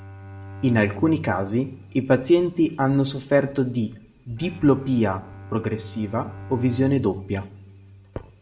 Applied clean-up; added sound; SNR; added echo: none; Bowed string instrument; 16 dB; reverberation time 0.5 s.